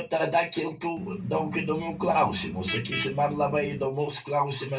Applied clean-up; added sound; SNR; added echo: none; Vehicle horn, car horn, honking; 8 dB; reverberation time 0.2 s.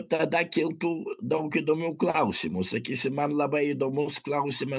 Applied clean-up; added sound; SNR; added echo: none; none; none; none.